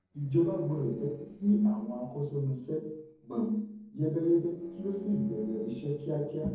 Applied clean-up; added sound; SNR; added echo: neural separator model SepFormer DNS4.